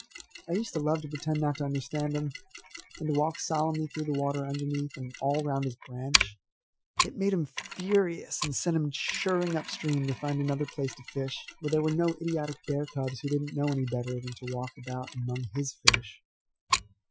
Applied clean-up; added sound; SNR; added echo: classical method Wiener filter.